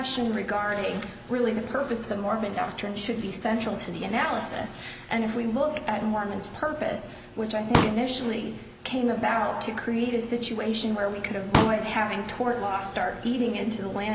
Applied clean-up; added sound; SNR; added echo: none; Explosion; 0 dB; none.